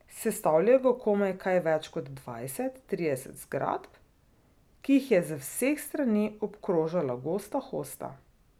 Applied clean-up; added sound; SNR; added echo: none; none; none; none.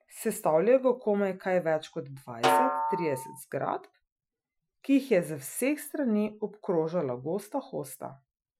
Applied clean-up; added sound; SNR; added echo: classical method Wiener filter.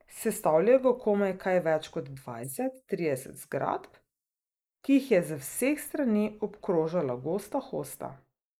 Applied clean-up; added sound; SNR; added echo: neural mask model Resemble Enhance denoiser.